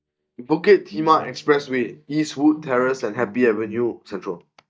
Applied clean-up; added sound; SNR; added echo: neural mask model DeepFilterNet 3.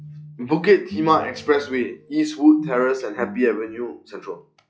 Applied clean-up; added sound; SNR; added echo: classical method log-MMSE.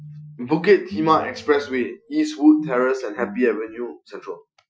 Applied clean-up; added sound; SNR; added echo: classical method Wiener filter.